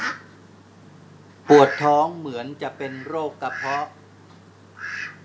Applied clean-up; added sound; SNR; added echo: none; Fowl; 12 dB; none.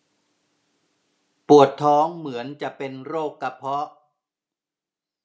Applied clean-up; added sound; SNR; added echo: none; none; none; none.